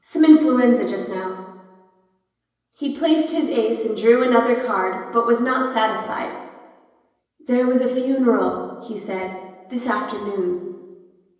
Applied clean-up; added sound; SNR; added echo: none; none; none; reverberation time 1.0 s.